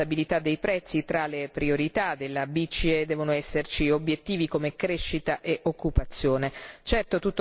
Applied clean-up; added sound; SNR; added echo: none; none; none; none.